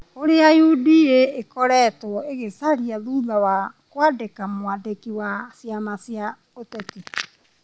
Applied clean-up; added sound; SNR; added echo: none; none; none; none.